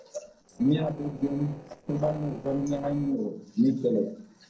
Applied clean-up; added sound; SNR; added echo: neural separator model SepFormer DNS4.